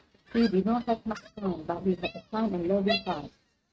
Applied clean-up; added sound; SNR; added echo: neural mask model RNNoise.